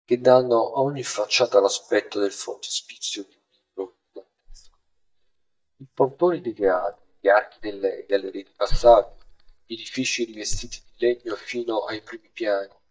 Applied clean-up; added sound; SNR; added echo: neural mask model DeepFilterNet 3.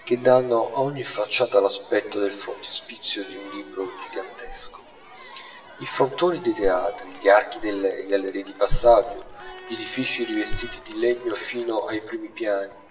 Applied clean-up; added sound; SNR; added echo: none; Crowd; 19 dB; reverberation time 0.9 s.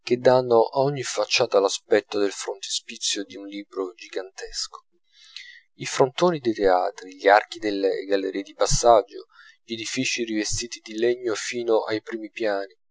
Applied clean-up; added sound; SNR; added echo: none; none; none; none.